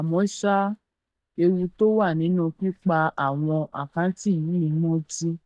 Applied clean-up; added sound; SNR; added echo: neural mask model DeepFilterNet 3.